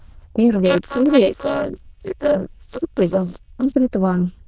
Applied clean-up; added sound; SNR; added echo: neural diffusion model UNIVERSE++.